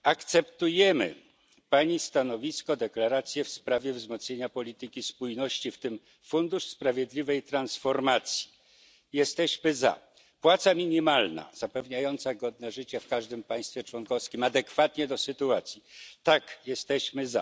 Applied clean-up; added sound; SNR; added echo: none; none; none; none.